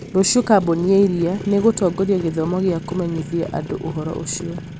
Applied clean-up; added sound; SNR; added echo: none; Motorcycle; 13 dB; none.